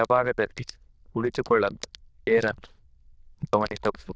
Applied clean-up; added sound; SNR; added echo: neural diffusion model UNIVERSE++.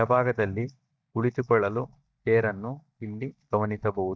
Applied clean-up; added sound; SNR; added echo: neural mask model DeepFilterNet 3.